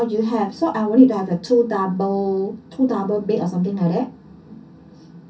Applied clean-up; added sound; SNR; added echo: none; none; none; reverberation time 0.3 s.